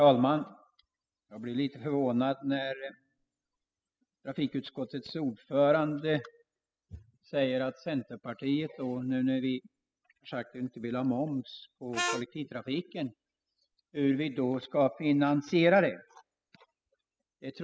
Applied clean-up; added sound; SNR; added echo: classical method spectral subtraction.